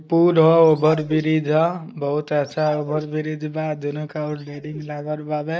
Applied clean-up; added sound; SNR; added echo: neural mask model DeepFilterNet 3.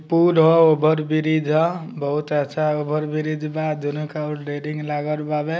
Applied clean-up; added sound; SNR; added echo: none; none; none; none.